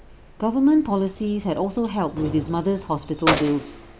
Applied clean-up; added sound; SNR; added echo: none; Keys jangling; 9 dB; none.